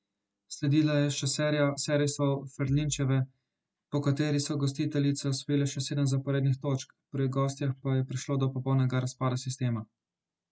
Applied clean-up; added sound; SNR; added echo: none; Bass drum; 16 dB; none.